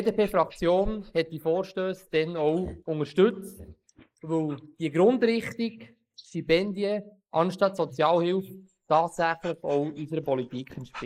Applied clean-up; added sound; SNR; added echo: neural mask model Resemble Enhance denoiser.